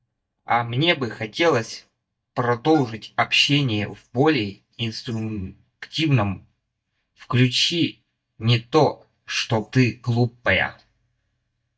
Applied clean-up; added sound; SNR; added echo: neural mask model DeepFilterNet 3.